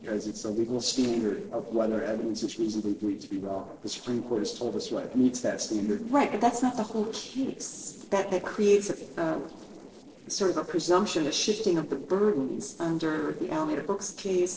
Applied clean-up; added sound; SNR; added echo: neural separator model SepFormer DNS4.